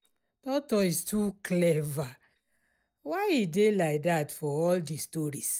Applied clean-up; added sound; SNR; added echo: neural mask model DeepFilterNet 3.